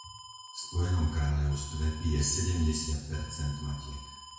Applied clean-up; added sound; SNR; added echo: none; Alarm; 17 dB; reverberation time 1.0 s.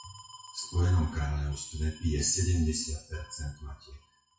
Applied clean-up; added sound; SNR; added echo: classical method WPE with log-MMSE.